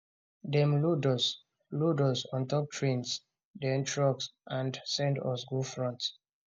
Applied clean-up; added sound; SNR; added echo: none; none; none; none.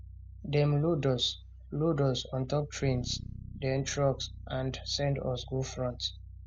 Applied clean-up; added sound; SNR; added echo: none; Bass guitar; 13 dB; none.